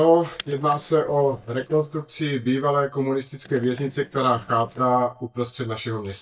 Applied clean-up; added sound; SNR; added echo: neural mask model DeepFilterNet 3.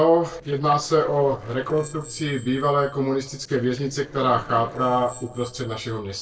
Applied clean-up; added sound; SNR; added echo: neural separator model SepFormer DNS4.